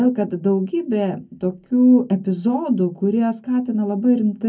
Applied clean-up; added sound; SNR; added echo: none; none; none; reverberation time 0.3 s.